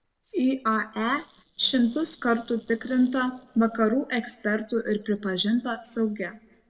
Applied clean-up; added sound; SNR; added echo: neural separator model SepFormer DNS4.